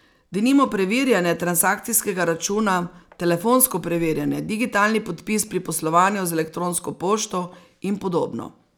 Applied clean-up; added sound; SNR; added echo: none; none; none; none.